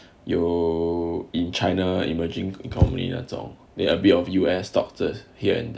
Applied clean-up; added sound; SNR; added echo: none; none; none; none.